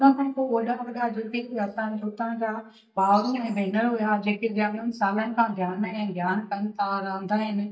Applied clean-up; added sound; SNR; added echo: neural mask model DeepFilterNet 3.